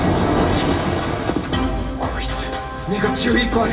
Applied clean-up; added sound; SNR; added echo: none; none; none; reverberation time 2.6 s.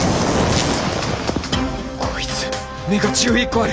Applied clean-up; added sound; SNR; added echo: none; none; none; none.